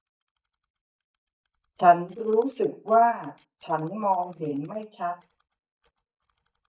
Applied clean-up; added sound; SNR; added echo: neural mask model DeepFilterNet 3.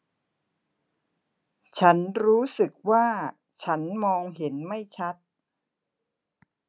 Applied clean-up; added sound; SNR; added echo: none; none; none; none.